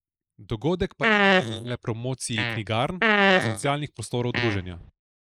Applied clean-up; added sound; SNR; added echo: neural mask model Resemble Enhance denoiser.